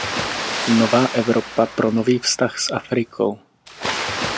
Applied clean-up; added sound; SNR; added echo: none; Water; 7 dB; none.